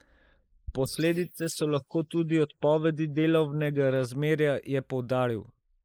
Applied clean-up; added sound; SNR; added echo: neural mask model Resemble Enhance denoiser.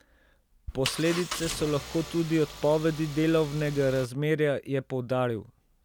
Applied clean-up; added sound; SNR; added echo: none; Engine; 11 dB; none.